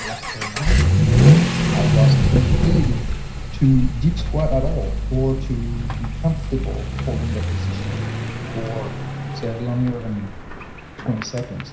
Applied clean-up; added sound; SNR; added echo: none; Accelerating, revving, vroom / Vehicle; -4 dB; reverberation time 0.5 s.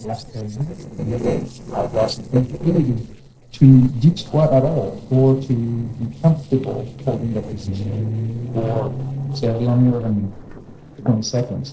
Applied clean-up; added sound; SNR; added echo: neural separator model SepFormer DNS4.